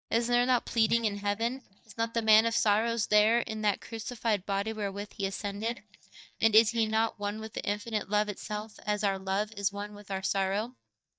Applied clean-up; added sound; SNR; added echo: neural mask model DeepFilterNet 3.